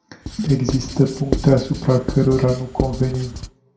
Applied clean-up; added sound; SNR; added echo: none; Writing; 8 dB; reverberation time 0.5 s.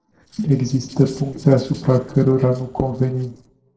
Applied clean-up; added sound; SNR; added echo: neural separator model SepFormer DNS4.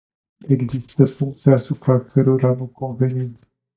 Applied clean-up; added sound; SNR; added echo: neural mask model DeepFilterNet 3.